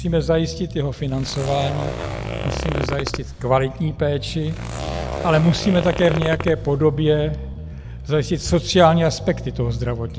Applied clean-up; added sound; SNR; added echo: none; Zipper (clothing) + Bass guitar; 8 dB; none.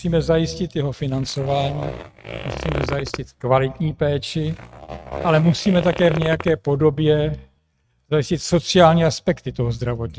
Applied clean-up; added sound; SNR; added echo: neural mask model RNNoise.